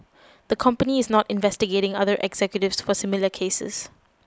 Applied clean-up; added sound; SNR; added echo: none; none; none; none.